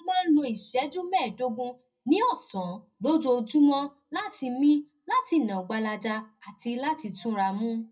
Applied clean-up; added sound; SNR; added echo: none; none; none; reverberation time 0.4 s.